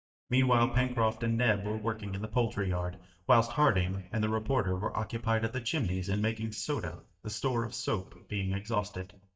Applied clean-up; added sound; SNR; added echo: neural mask model DeepFilterNet 3.